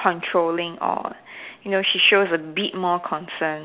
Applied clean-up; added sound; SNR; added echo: none; none; none; none.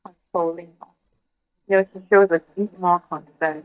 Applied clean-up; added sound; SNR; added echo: neural mask model DeepFilterNet 3.